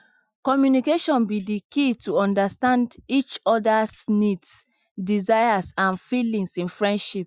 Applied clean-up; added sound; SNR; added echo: classical method Wiener filter.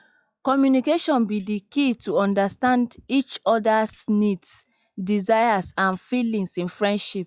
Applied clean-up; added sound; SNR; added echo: classical method log-MMSE.